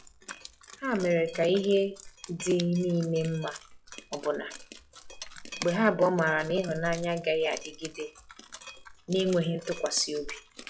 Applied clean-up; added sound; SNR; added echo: classical method log-MMSE.